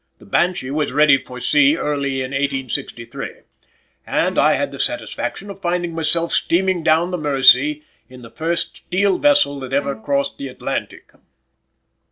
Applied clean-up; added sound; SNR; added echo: neural separator model SepFormer DNS4.